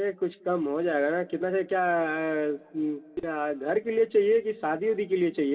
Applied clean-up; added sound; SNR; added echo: none; none; none; reverberation time 2.1 s.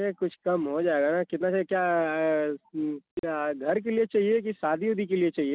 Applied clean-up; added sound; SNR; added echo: none; none; none; none.